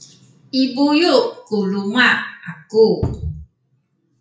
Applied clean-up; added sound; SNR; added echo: classical method WPE with log-MMSE.